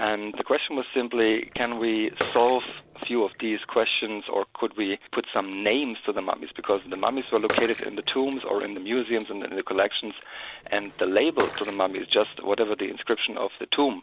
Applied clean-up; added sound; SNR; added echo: none; Bathtub (filling or washing) / Water / Splash, splatter; 13 dB; none.